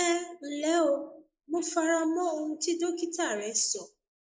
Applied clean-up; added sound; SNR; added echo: neural mask model Resemble Enhance denoiser.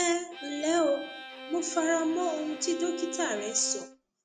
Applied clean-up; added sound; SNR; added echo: none; Bowed string instrument; 12 dB; none.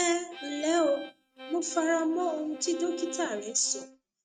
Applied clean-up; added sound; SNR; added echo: neural mask model RNNoise.